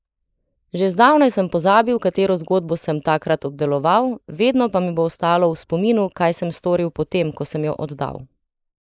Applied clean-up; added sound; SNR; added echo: neural mask model Resemble Enhance denoiser.